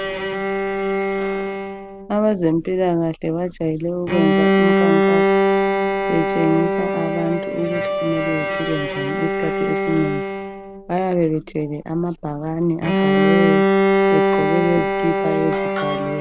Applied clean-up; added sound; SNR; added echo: none; Bowed string instrument; -3 dB; none.